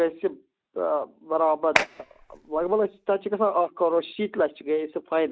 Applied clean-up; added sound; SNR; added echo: neural mask model RNNoise.